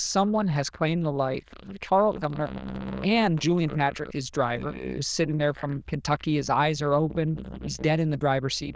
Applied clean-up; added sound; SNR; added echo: neural diffusion model UNIVERSE++.